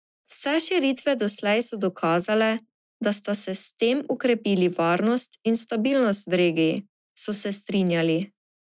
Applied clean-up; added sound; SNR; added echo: neural mask model Resemble Enhance denoiser.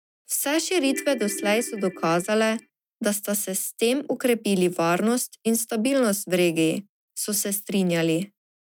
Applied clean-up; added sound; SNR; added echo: neural mask model RNNoise.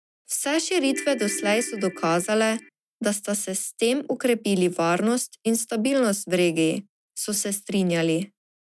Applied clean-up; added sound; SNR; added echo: none; Ringtone / Keyboard (musical); 12 dB; none.